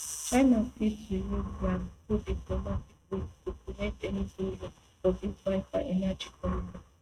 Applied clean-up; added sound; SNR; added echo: neural mask model RNNoise.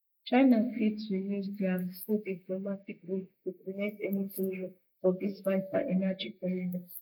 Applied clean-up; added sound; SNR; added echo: neural mask model Resemble Enhance denoiser.